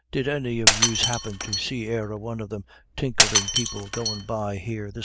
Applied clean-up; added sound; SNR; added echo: none; Shatter; -3 dB; none.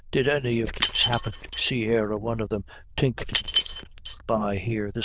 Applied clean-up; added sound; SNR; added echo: neural diffusion model UNIVERSE++.